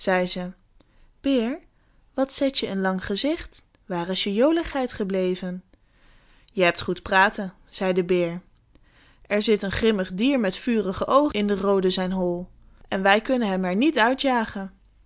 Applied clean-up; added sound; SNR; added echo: none; none; none; none.